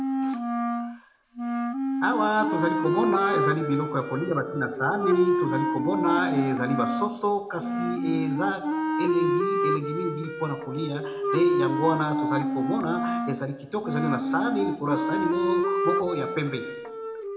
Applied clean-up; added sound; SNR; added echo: none; Wind instrument, woodwind instrument; -1 dB; reverberation time 0.5 s.